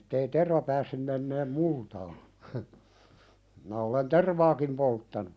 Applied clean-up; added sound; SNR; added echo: none; none; none; none.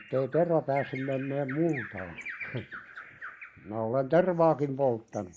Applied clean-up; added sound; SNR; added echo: neural mask model Resemble Enhance denoiser.